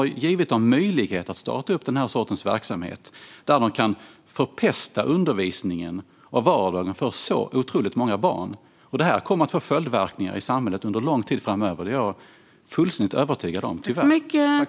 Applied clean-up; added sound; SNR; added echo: none; none; none; none.